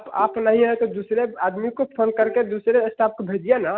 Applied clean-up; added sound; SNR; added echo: none; Bowed string instrument; 19 dB; none.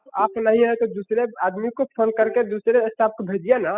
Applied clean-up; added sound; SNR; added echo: classical method spectral subtraction.